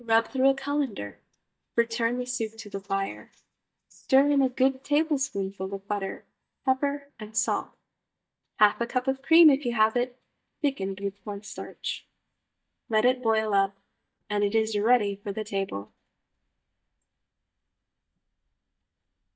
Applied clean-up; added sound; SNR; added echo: neural mask model DeepFilterNet 3.